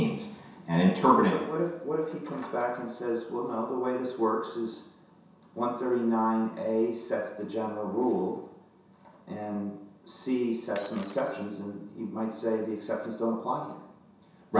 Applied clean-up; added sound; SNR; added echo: none; Shatter; 17 dB; reverberation time 0.7 s.